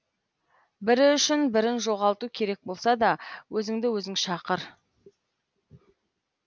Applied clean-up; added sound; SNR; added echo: none; none; none; none.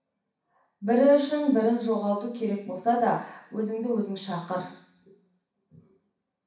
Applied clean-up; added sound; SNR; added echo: none; none; none; reverberation time 0.6 s.